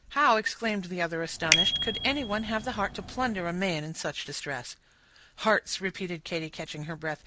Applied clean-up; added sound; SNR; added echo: none; Bicycle bell; 1 dB; none.